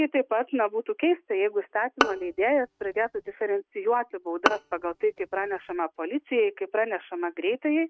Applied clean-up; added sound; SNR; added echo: neural mask model RNNoise.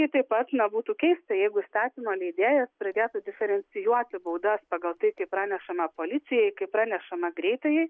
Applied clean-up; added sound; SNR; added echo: none; none; none; none.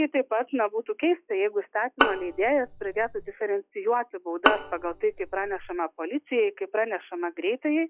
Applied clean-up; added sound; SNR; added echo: classical method log-MMSE.